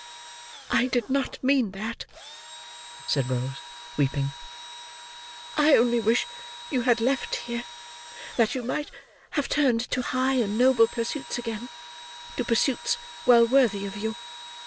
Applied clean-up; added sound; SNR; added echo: none; Engine / Drill; 16 dB; none.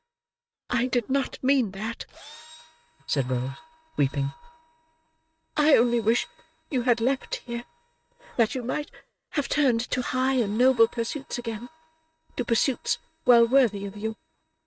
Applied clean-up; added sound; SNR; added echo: neural mask model RNNoise.